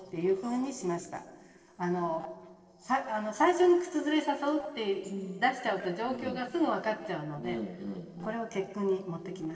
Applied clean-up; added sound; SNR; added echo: neural separator model SepFormer DNS4.